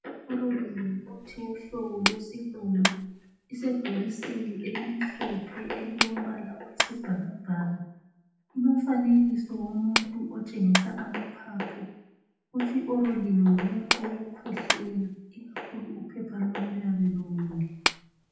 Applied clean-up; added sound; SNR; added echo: none; Clapping; 7 dB; reverberation time 0.8 s.